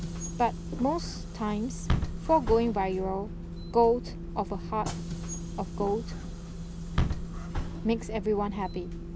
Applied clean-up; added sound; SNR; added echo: none; Bus / Engine; 3 dB; none.